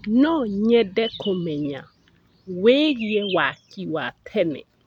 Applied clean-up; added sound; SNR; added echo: none; none; none; none.